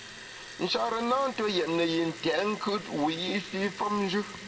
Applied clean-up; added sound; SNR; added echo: none; Liquid; 15 dB; reverberation time 1.2 s.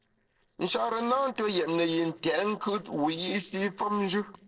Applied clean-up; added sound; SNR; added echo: neural separator model SepFormer DNS4.